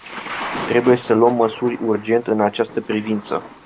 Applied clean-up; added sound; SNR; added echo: none; Thunder / Rain; 13 dB; none.